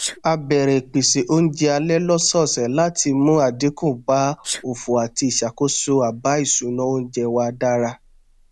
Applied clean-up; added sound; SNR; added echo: none; Sneeze; 20 dB; none.